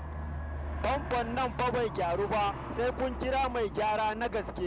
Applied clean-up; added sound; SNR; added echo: none; Aircraft; 7 dB; none.